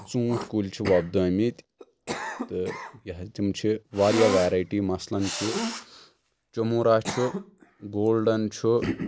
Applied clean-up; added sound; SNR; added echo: none; Cough; 9 dB; none.